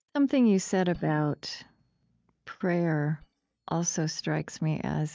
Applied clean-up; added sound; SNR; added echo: neural mask model DeepFilterNet 3.